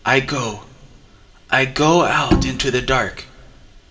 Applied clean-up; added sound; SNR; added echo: none; Bowed string instrument; 2 dB; reverberation time 1.4 s.